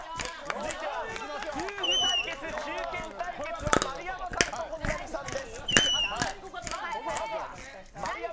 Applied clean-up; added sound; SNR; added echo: none; Screech + Chewing, mastication; -2 dB; none.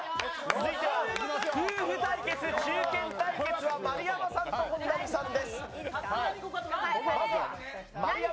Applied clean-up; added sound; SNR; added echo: none; none; none; none.